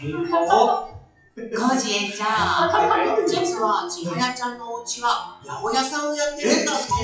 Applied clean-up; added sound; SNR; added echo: classical method WPE with log-MMSE.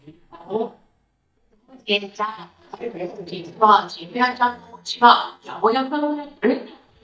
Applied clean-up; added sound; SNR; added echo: neural mask model DeepFilterNet 3.